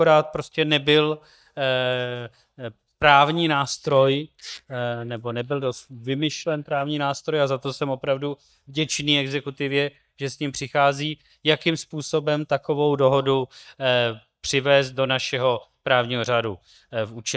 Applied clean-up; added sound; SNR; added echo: neural mask model DeepFilterNet 3.